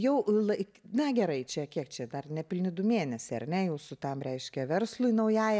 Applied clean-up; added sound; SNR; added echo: none; none; none; none.